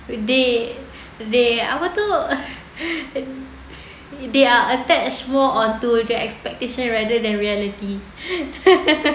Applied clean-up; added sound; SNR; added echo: none; none; none; none.